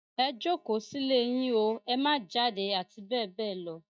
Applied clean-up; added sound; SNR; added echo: neural mask model DeepFilterNet 3.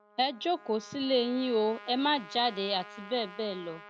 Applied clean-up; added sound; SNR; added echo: none; Trumpet; 18 dB; none.